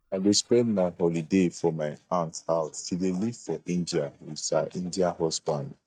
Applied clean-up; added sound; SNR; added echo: neural mask model DeepFilterNet 3.